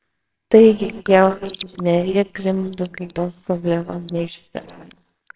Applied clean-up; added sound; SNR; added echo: neural separator model SepFormer WHAMR!.